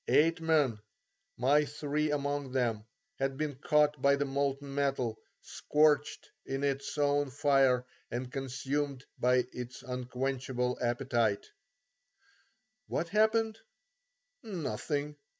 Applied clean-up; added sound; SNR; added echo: none; none; none; none.